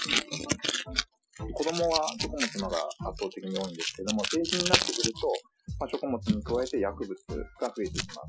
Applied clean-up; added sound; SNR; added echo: classical method Wiener filter.